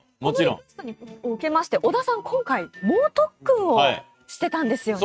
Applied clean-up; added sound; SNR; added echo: neural mask model RNNoise.